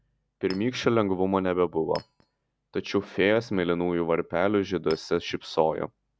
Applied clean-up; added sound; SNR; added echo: none; Chink, clink; 19 dB; none.